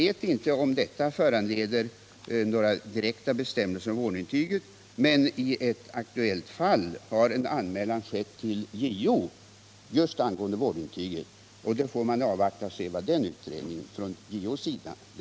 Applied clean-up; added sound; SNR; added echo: none; none; none; none.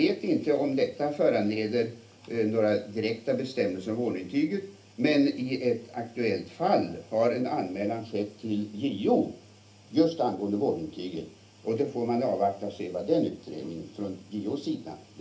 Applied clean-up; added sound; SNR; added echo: none; none; none; reverberation time 0.3 s.